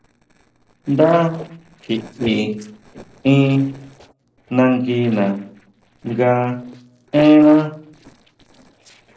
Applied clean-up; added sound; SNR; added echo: neural separator model SepFormer DNS4.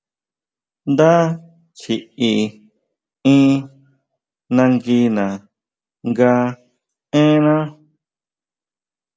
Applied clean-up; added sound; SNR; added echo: none; none; none; none.